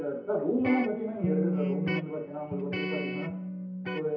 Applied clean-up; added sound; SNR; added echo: none; Electric guitar; 2 dB; reverberation time 0.6 s.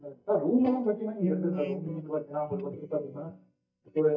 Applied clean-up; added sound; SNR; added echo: neural mask model DeepFilterNet 3.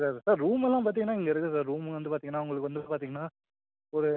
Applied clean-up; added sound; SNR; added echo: none; none; none; none.